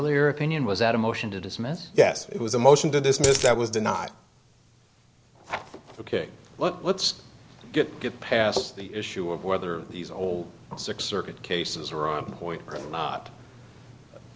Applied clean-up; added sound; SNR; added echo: none; Coin (dropping); 0 dB; none.